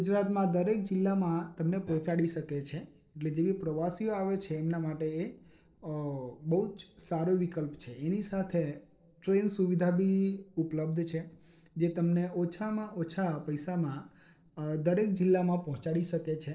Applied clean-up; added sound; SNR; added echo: neural separator model SepFormer DNS4.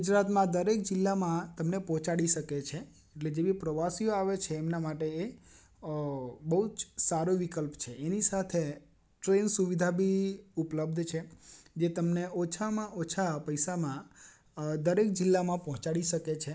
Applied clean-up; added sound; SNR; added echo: none; none; none; none.